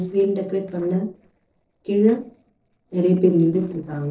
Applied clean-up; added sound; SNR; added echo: neural separator model SepFormer DNS4.